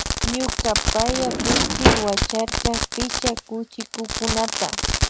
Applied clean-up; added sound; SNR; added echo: none; Fireworks + Drawer open or close; -4 dB; none.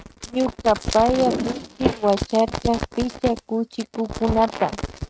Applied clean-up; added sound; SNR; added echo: neural mask model RNNoise.